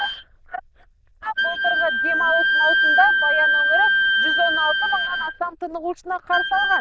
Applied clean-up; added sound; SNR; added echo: neural diffusion model UNIVERSE++.